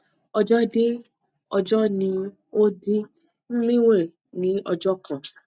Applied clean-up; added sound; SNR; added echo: none; none; none; none.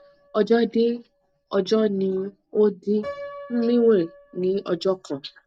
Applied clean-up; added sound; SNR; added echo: none; Piano; 20 dB; none.